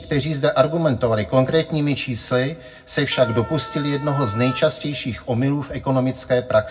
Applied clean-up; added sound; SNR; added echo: none; Wind instrument, woodwind instrument; 13 dB; reverberation time 0.3 s.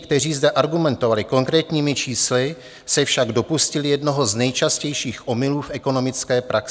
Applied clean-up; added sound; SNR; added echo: none; none; none; none.